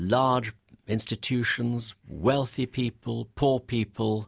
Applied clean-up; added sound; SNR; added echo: none; none; none; none.